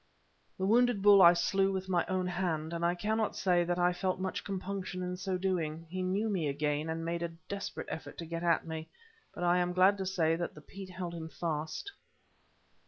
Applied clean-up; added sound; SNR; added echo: none; none; none; none.